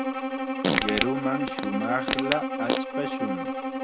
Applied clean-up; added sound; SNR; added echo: none; Bowed string instrument + Fart; -4 dB; none.